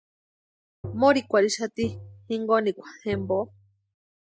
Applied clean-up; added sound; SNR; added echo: none; Tap; 13 dB; none.